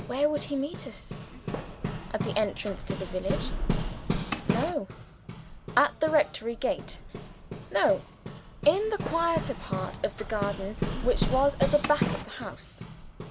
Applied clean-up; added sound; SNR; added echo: none; Hammer; 4 dB; none.